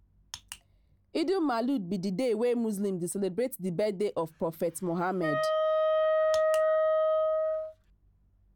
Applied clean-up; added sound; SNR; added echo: none; Wind instrument, woodwind instrument; -5 dB; none.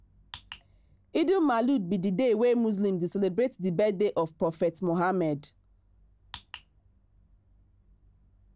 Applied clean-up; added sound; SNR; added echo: none; none; none; none.